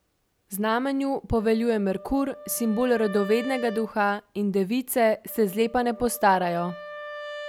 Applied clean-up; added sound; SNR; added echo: none; Wind instrument, woodwind instrument; 16 dB; none.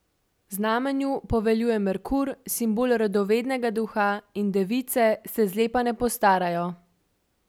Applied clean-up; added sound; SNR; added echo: none; none; none; none.